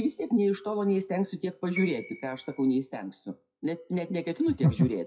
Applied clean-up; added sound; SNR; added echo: classical method WPE with log-MMSE.